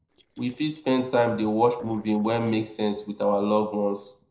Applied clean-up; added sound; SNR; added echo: neural separator model SepFormer DNS4.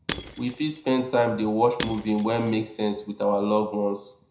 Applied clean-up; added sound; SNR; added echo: none; Shatter / Crushing; 15 dB; reverberation time 0.4 s.